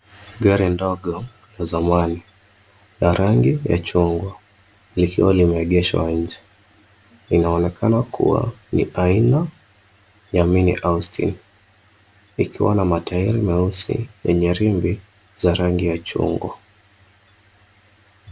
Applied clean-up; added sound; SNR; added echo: none; none; none; none.